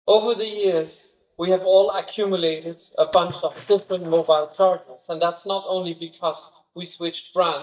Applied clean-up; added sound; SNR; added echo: neural mask model DeepFilterNet 3.